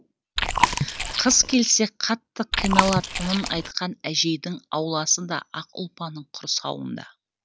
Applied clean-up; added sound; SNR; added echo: none; Chewing, mastication; -1 dB; none.